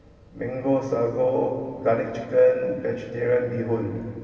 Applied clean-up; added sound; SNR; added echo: none; none; none; reverberation time 2.5 s.